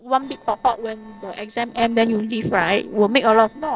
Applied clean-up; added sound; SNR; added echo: neural separator model SepFormer DNS4.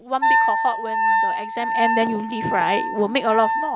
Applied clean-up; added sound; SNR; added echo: none; Wind instrument, woodwind instrument; -2 dB; none.